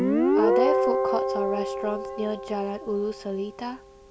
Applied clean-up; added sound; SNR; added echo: none; Guitar; -5 dB; none.